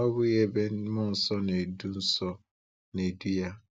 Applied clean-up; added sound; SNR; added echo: none; none; none; none.